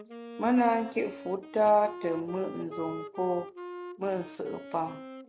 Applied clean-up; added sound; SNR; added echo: none; Wind instrument, woodwind instrument; 13 dB; none.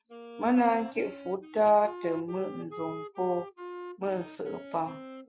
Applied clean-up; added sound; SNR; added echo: classical method Wiener filter.